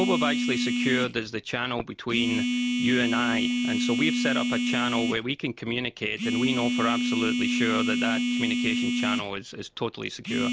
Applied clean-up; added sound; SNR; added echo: none; Telephone; -2 dB; none.